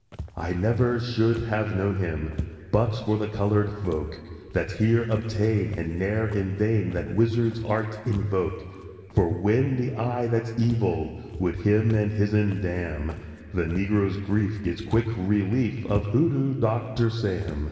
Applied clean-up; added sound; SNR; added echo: none; Walk, footsteps; 17 dB; reverberation time 2.5 s.